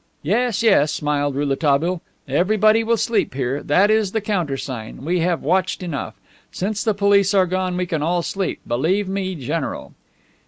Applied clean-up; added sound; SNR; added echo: none; none; none; none.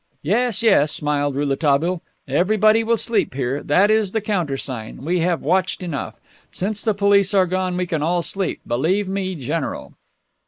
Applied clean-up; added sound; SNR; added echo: neural mask model Resemble Enhance denoiser.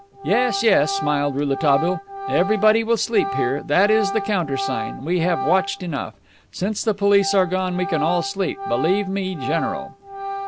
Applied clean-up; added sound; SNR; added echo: none; Organ; 8 dB; none.